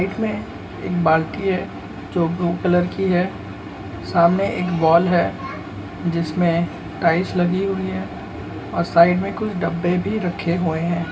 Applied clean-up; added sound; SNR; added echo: none; none; none; reverberation time 2.7 s.